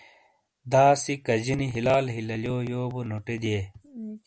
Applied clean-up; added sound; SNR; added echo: none; none; none; none.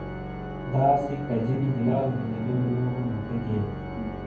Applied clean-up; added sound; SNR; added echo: none; Organ; 8 dB; reverberation time 0.9 s.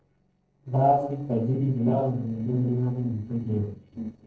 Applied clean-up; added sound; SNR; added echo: neural separator model SepFormer DNS4.